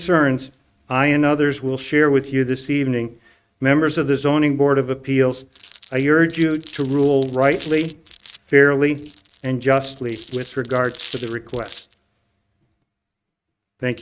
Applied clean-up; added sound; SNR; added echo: neural mask model RNNoise.